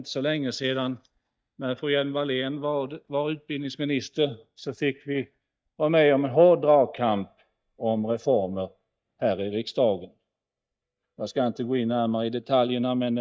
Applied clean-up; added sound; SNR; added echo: neural mask model DeepFilterNet 3.